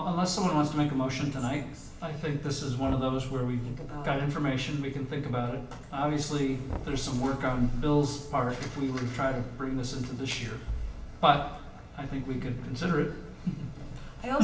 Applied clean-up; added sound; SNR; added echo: none; Knock; 15 dB; reverberation time 0.8 s.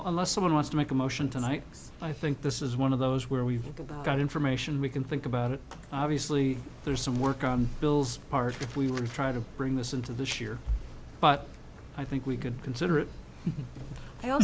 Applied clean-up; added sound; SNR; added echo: none; none; none; none.